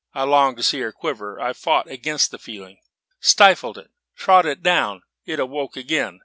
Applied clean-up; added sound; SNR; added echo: none; none; none; none.